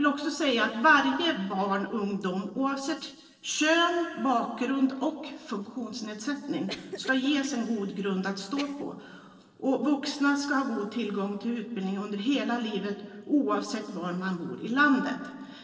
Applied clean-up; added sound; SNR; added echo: neural separator model SepFormer DNS4.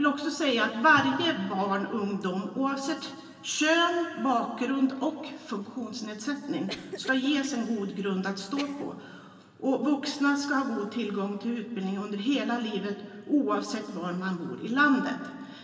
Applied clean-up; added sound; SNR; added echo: none; Cough; 17 dB; reverberation time 2.3 s.